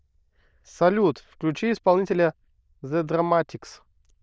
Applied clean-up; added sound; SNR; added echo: neural diffusion model UNIVERSE++.